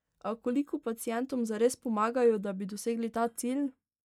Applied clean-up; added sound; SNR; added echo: neural mask model DeepFilterNet 3.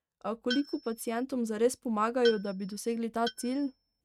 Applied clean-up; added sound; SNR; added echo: neural mask model RNNoise.